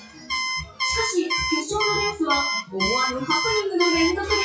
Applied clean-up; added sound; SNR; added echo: classical method WPE with log-MMSE.